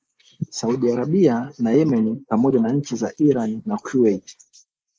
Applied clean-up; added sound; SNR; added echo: neural mask model Resemble Enhance denoiser.